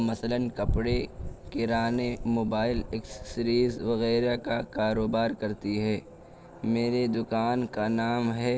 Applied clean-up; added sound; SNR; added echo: none; none; none; none.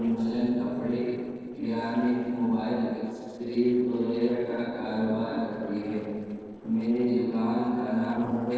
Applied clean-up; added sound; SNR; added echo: neural separator model SepFormer DNS4.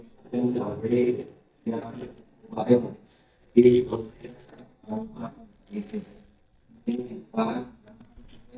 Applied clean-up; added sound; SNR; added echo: neural mask model DeepFilterNet 3.